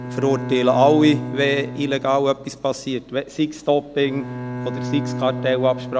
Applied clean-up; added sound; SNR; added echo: none; Bowed string instrument; 9 dB; none.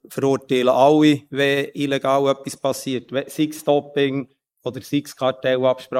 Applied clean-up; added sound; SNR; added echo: neural mask model Resemble Enhance denoiser.